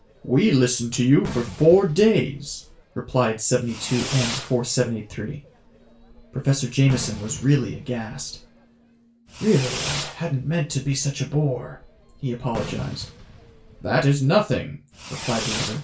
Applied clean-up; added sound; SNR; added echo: none; Fireworks; 13 dB; reverberation time 0.2 s.